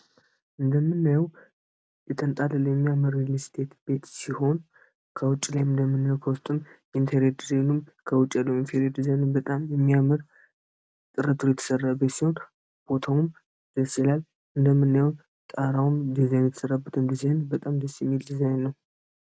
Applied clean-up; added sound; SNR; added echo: none; none; none; none.